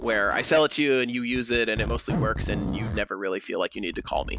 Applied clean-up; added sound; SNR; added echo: none; Zipper (clothing); 7 dB; none.